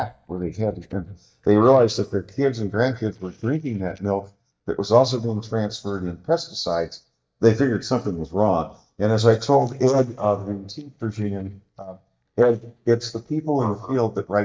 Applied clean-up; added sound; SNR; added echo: neural mask model DeepFilterNet 3.